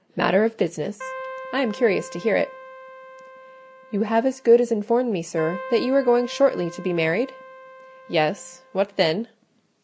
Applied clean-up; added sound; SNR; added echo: none; Keyboard (musical); 15 dB; none.